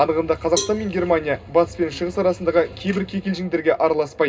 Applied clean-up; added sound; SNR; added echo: none; Cowbell; 13 dB; reverberation time 0.2 s.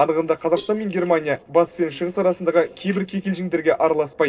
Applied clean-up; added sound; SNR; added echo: neural separator model SepFormer DNS4.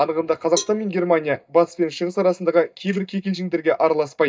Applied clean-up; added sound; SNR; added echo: neural mask model DeepFilterNet 3.